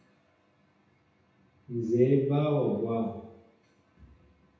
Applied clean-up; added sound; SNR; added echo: none; none; none; reverberation time 0.8 s.